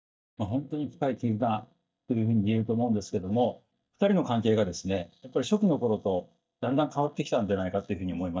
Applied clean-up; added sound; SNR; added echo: neural mask model DeepFilterNet 3.